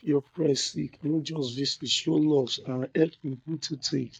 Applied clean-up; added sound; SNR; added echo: neural mask model DeepFilterNet 3.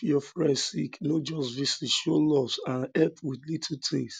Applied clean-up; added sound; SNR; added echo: none; none; none; none.